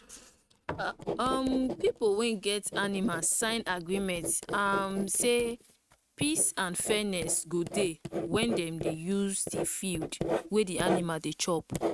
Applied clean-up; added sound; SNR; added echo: neural mask model RNNoise.